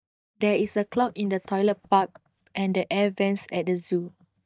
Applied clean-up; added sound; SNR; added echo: neural mask model DeepFilterNet 3.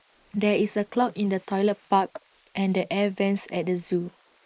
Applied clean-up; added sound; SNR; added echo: neural mask model Resemble Enhance denoiser.